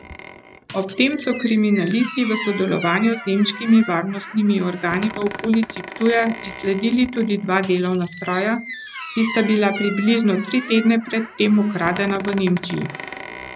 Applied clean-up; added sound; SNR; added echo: none; Squeak; 13 dB; none.